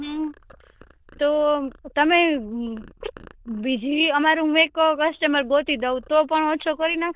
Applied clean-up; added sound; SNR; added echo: neural diffusion model UNIVERSE++.